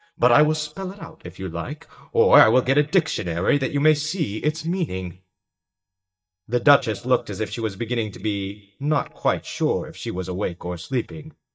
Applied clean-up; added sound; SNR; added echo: neural mask model DeepFilterNet 3.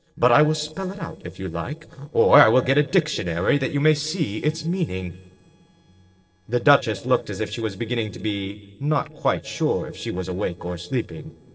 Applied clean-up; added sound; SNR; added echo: neural separator model SepFormer DNS4.